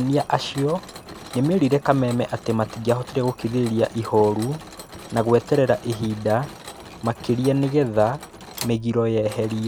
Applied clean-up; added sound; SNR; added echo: none; Mechanisms; 17 dB; none.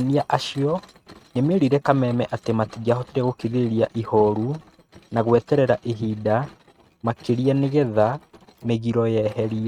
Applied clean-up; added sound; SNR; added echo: neural mask model RNNoise.